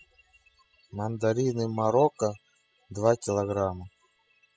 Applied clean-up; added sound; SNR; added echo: classical method spectral subtraction.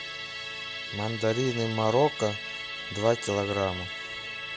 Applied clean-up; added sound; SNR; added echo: none; Musical instrument; 7 dB; none.